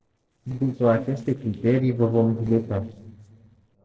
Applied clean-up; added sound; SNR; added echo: neural separator model SepFormer DNS4.